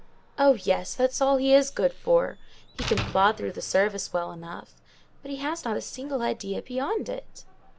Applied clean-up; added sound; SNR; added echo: none; Slam; 15 dB; none.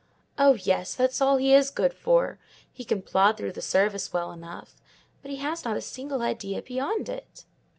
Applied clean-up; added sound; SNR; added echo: none; none; none; none.